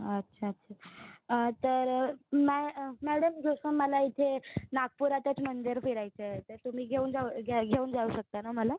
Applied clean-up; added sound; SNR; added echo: none; none; none; none.